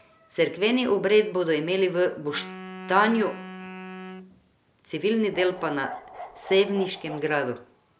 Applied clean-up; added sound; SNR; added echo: none; Wind instrument, woodwind instrument + Bark; 15 dB; none.